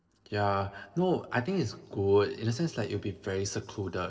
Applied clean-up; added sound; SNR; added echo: neural separator model SepFormer DNS4.